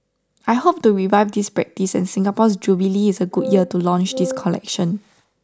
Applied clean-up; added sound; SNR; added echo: none; Wind instrument, woodwind instrument; 9 dB; none.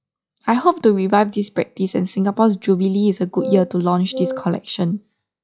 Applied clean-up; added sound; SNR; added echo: classical method log-MMSE.